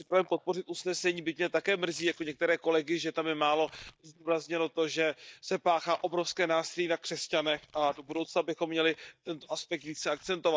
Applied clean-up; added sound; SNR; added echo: neural mask model DeepFilterNet 3.